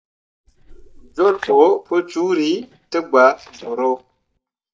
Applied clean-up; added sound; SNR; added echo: neural mask model DeepFilterNet 3.